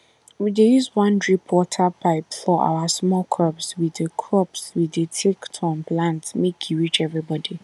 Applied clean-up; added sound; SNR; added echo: none; none; none; none.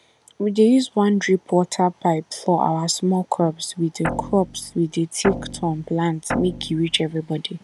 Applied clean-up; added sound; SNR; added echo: none; Guitar; 10 dB; none.